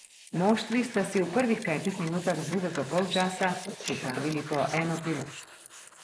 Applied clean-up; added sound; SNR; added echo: neural mask model Resemble Enhance denoiser.